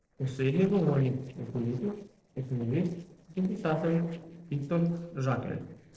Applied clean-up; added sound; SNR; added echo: neural separator model SepFormer DNS4.